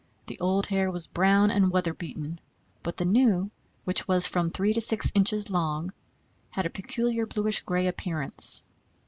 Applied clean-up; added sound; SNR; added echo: none; none; none; none.